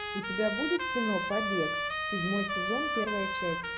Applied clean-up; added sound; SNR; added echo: none; Trumpet; 0 dB; none.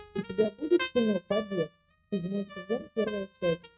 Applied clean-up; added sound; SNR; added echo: neural mask model RNNoise.